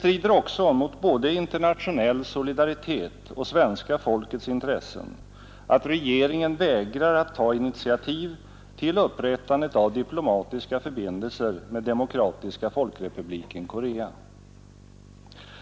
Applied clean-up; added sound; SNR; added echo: none; none; none; none.